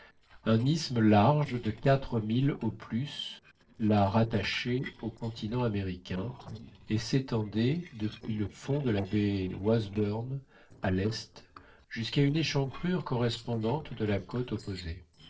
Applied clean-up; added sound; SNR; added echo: neural separator model SepFormer DNS4.